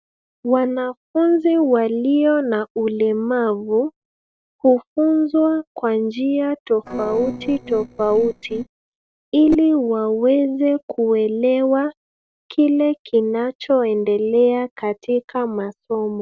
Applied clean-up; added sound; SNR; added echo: neural separator model SepFormer DNS4.